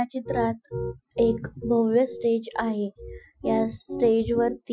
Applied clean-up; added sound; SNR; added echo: classical method Wiener filter.